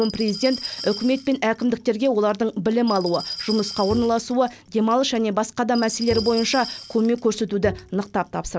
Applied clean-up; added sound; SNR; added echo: none; Bowed string instrument + Glass; 13 dB; none.